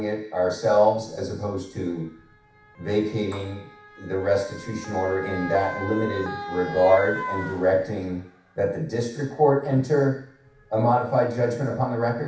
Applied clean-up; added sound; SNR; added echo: none; Motor vehicle (road) / Siren; 14 dB; reverberation time 0.7 s.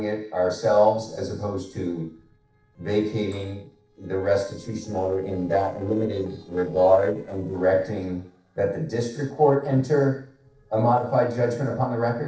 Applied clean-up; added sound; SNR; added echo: neural separator model SepFormer DNS4.